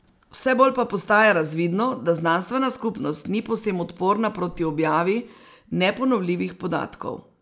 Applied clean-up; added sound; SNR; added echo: none; none; none; none.